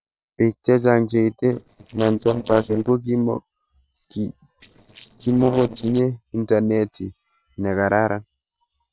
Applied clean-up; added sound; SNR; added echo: neural separator model SepFormer DNS4.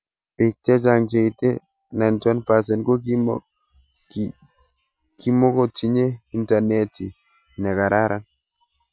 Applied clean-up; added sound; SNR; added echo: none; none; none; none.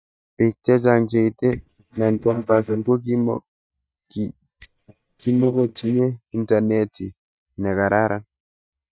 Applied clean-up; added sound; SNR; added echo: neural mask model DeepFilterNet 3.